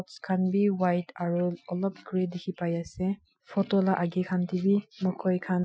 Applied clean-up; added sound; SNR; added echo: classical method Wiener filter.